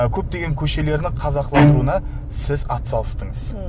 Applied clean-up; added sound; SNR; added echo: none; Bowed string instrument; -2 dB; none.